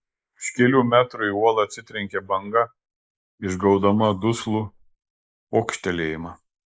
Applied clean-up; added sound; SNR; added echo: neural mask model Resemble Enhance denoiser.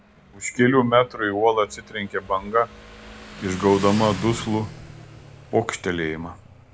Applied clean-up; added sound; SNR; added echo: none; Motorcycle; 16 dB; none.